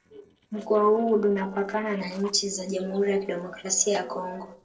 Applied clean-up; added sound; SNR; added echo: neural separator model SepFormer DNS4.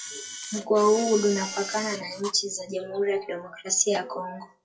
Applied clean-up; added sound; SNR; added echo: classical method WPE with log-MMSE.